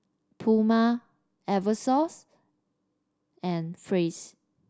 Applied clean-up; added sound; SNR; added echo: none; none; none; none.